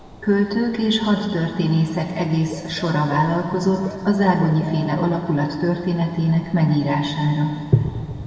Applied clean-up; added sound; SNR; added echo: none; Bird / Dog; 18 dB; reverberation time 2.5 s.